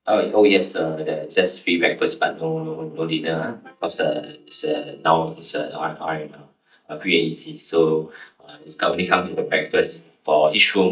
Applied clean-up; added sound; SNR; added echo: neural mask model DeepFilterNet 3.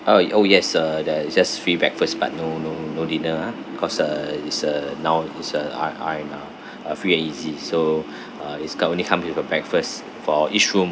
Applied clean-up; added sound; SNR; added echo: none; none; none; none.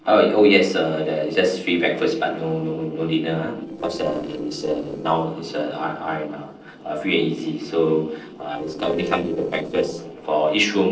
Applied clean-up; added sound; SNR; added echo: neural separator model SepFormer DNS4.